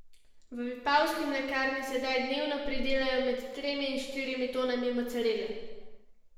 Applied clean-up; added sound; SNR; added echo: none; none; none; reverberation time 1.2 s.